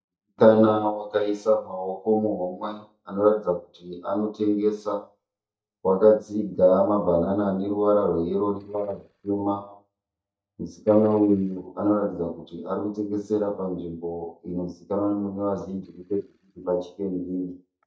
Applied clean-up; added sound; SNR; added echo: neural mask model DeepFilterNet 3.